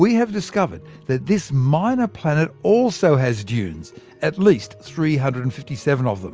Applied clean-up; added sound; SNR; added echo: none; none; none; none.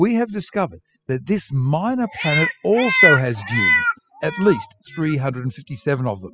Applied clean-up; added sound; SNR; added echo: classical method spectral subtraction.